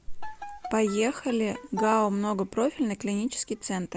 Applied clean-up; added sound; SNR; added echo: none; Bowed string instrument; 13 dB; none.